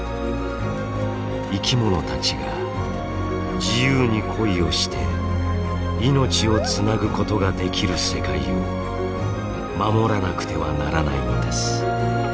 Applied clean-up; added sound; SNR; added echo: none; none; none; none.